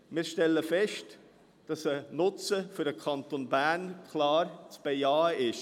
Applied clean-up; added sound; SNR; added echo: none; none; none; none.